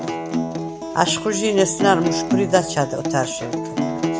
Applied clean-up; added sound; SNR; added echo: none; Acoustic guitar; 2 dB; none.